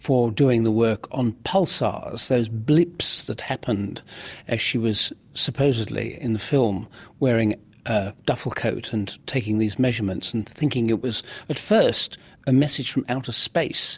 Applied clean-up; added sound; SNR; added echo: none; none; none; none.